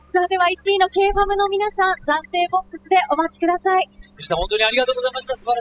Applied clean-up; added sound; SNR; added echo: classical method spectral subtraction.